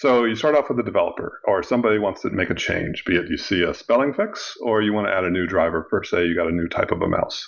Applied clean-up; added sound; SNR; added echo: none; none; none; none.